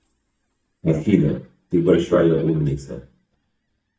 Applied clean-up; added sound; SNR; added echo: neural mask model DeepFilterNet 3.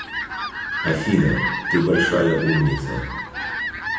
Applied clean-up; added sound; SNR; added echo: none; Fowl; 5 dB; reverberation time 0.9 s.